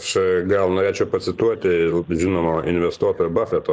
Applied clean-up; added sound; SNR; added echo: neural separator model SepFormer DNS4.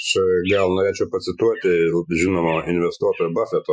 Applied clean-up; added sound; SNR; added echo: classical method Wiener filter.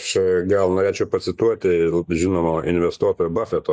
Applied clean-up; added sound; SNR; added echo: neural mask model DeepFilterNet 3.